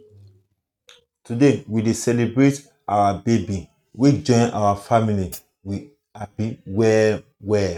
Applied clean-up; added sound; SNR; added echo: neural mask model RNNoise.